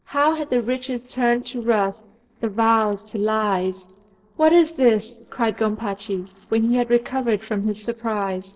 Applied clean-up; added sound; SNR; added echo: neural separator model SepFormer DNS4.